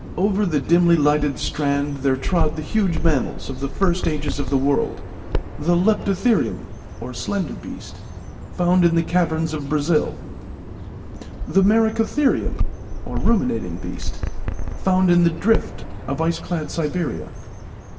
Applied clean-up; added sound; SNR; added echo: none; Bird vocalization, bird call, bird song; 4 dB; reverberation time 1.6 s.